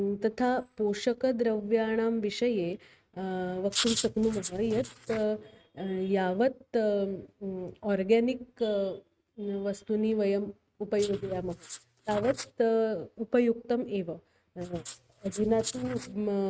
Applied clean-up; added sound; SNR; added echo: neural mask model RNNoise.